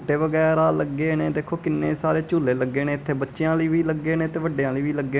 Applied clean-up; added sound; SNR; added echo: none; none; none; none.